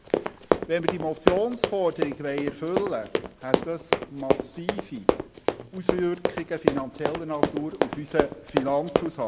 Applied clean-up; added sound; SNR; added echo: none; Run; -2 dB; none.